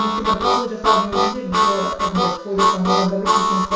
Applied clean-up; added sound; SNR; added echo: none; Harmonica; -5 dB; reverberation time 0.7 s.